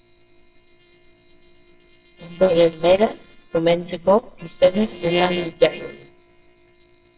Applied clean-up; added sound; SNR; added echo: neural separator model SepFormer WHAMR!.